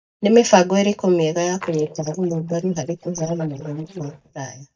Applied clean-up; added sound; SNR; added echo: neural mask model DeepFilterNet 3.